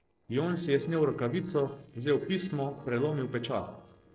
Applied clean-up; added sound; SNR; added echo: neural separator model SepFormer DNS4.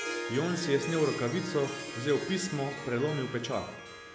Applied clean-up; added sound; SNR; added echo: none; Harp; 8 dB; none.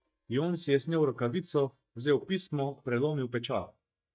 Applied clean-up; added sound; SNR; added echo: neural mask model DeepFilterNet 3.